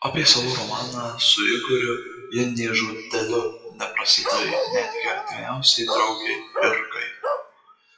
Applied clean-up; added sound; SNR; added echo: classical method WPE with log-MMSE.